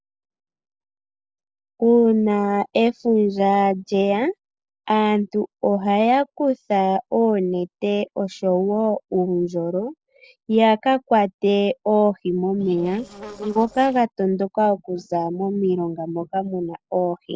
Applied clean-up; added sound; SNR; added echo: neural separator model SepFormer DNS4.